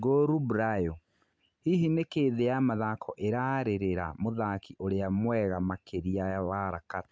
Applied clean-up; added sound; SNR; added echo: none; none; none; none.